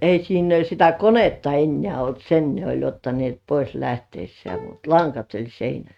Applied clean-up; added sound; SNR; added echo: neural mask model RNNoise.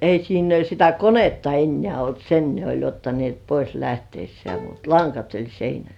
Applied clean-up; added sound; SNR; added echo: none; Bowed string instrument; 17 dB; none.